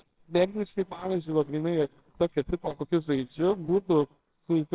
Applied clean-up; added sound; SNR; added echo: neural separator model SepFormer WHAMR!.